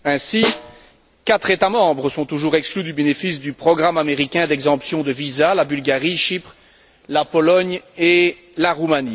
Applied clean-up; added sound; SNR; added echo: none; Snare drum; 7 dB; none.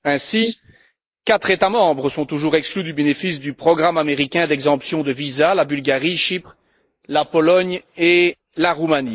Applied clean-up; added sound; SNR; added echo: neural mask model Resemble Enhance denoiser.